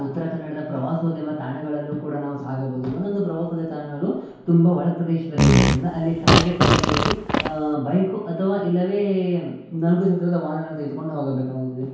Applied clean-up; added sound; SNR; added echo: none; Fart; -5 dB; reverberation time 0.8 s.